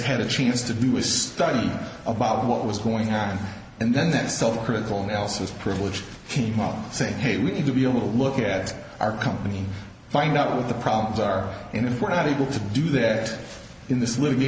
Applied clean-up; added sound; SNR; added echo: none; none; none; none.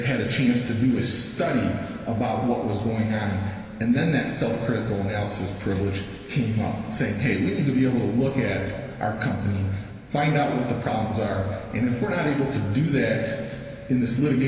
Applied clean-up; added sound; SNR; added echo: none; none; none; reverberation time 2.4 s.